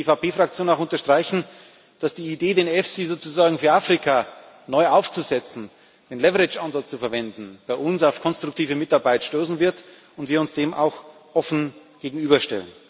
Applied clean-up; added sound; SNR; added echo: none; none; none; none.